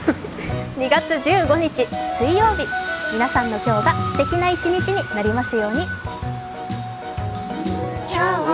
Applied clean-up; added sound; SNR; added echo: none; Aircraft; 18 dB; none.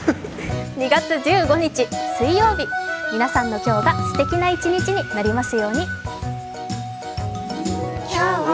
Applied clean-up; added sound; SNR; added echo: none; none; none; none.